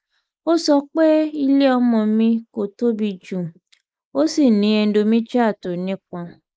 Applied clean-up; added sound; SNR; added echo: neural mask model Resemble Enhance denoiser.